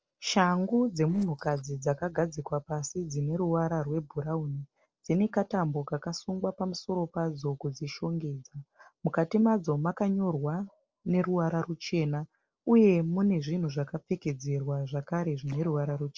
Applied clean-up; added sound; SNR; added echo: neural separator model SepFormer DNS4.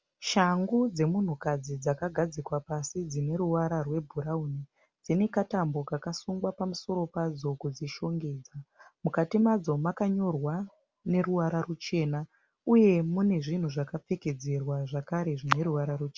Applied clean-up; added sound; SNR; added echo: none; none; none; none.